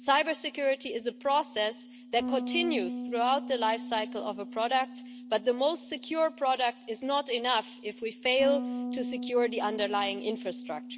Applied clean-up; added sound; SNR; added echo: none; Bass guitar; 9 dB; none.